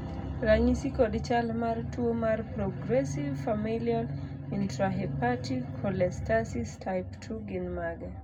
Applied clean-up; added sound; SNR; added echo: none; none; none; reverberation time 0.3 s.